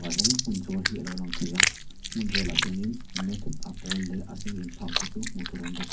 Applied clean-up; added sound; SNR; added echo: none; Chewing, mastication; -3 dB; reverberation time 0.3 s.